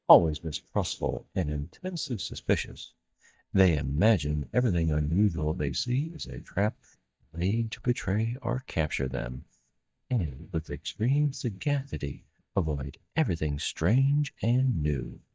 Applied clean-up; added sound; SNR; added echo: neural mask model DeepFilterNet 3.